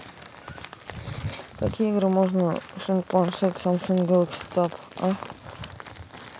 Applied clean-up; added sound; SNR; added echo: none; none; none; none.